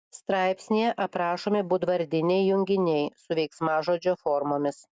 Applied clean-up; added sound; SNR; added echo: none; none; none; none.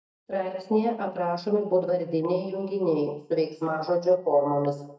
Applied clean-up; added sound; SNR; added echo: neural mask model DeepFilterNet 3.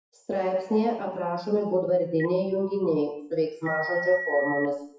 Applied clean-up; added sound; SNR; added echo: classical method WPE with log-MMSE.